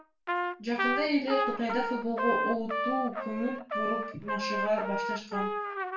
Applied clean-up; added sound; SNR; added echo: none; Trumpet; 0 dB; reverberation time 0.3 s.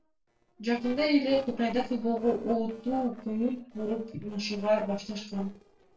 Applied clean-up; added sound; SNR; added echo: neural separator model SepFormer DNS4.